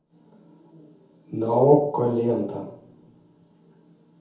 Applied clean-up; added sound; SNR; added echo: none; none; none; reverberation time 0.6 s.